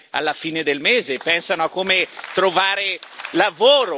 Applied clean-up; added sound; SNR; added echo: none; none; none; none.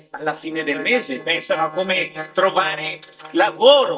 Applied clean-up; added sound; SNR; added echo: neural mask model DeepFilterNet 3.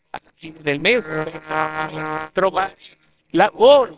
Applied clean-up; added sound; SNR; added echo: neural separator model SepFormer WHAMR!.